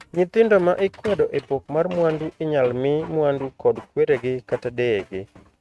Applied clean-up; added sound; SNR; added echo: neural mask model RNNoise.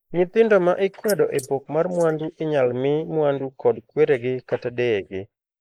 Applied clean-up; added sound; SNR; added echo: neural mask model Resemble Enhance denoiser.